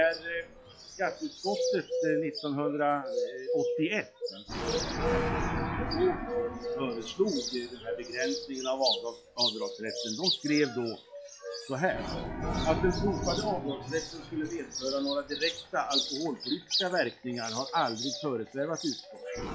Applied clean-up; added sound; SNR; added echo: classical method log-MMSE.